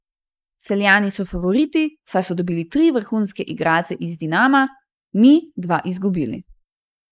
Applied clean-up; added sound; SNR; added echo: neural mask model Resemble Enhance denoiser.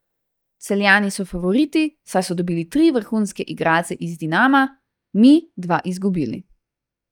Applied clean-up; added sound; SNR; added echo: neural mask model DeepFilterNet 3.